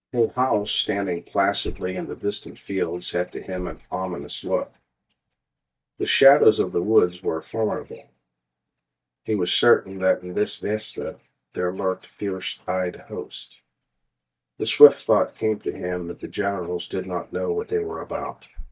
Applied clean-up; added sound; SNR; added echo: neural mask model DeepFilterNet 3.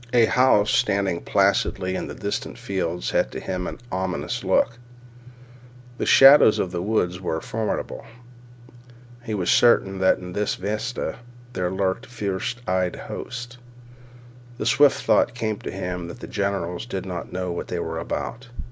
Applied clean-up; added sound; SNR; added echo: none; none; none; none.